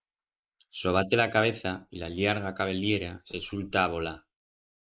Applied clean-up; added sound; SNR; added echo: neural mask model Resemble Enhance denoiser.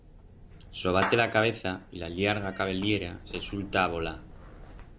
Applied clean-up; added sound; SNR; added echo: none; Meow / Clapping; 12 dB; none.